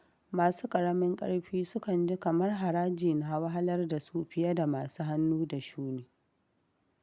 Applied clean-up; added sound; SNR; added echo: none; none; none; none.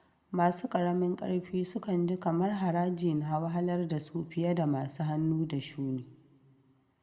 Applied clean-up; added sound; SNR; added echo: none; none; none; reverberation time 1.8 s.